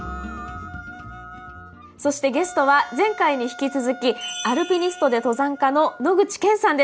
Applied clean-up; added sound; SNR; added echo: none; Wind instrument, woodwind instrument; 19 dB; none.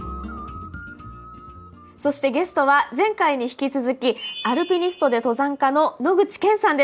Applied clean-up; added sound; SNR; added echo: none; none; none; none.